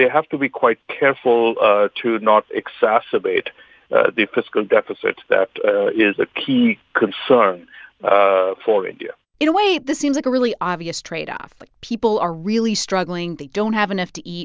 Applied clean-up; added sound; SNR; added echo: none; none; none; none.